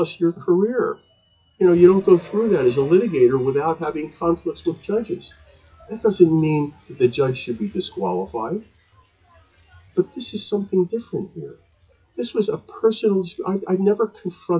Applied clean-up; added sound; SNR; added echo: classical method WPE with log-MMSE.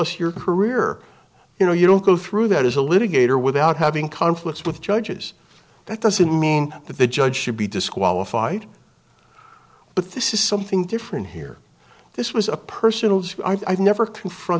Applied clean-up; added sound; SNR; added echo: none; none; none; none.